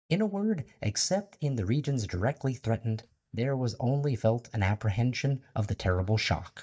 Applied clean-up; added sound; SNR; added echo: neural mask model DeepFilterNet 3.